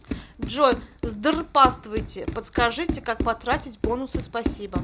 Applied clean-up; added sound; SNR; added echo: none; Run; 6 dB; none.